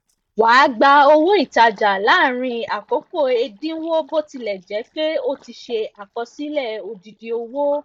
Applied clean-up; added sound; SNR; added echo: neural mask model DeepFilterNet 3.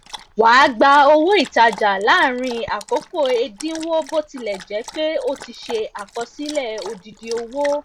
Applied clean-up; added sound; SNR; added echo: none; Dog; 20 dB; none.